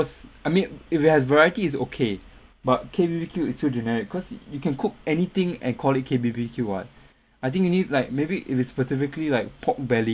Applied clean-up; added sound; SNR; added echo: none; none; none; none.